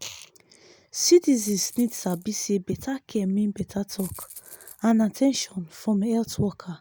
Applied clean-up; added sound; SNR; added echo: none; Rattle (instrument); 18 dB; none.